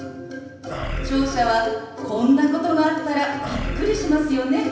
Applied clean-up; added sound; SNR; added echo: none; Animal; 8 dB; reverberation time 0.9 s.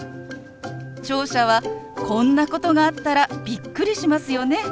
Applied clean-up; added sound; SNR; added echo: none; none; none; none.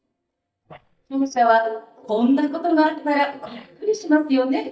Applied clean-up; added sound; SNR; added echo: neural mask model DeepFilterNet 3.